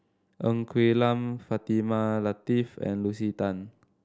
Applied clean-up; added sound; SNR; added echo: none; none; none; none.